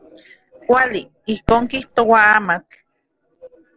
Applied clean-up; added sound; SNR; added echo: neural separator model SepFormer DNS4.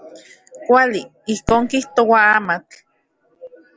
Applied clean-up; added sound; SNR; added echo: none; Fireworks; 16 dB; none.